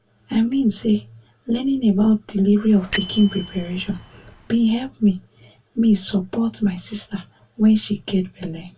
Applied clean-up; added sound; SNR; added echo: none; Bell; 10 dB; reverberation time 0.1 s.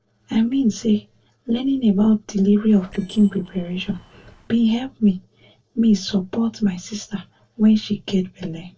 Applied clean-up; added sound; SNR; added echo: neural separator model SepFormer DNS4.